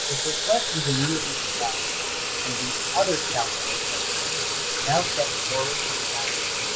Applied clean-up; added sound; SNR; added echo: none; Sink (filling or washing) / Water tap, faucet; -4 dB; none.